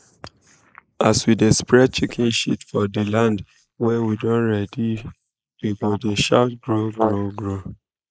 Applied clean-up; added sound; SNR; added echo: neural mask model Resemble Enhance denoiser.